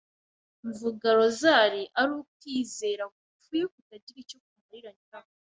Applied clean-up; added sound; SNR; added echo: none; none; none; none.